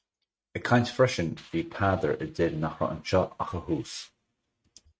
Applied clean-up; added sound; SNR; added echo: neural mask model RNNoise.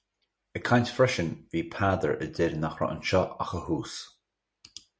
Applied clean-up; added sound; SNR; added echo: none; none; none; none.